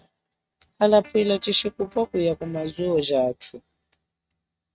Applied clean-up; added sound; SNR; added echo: neural mask model RNNoise.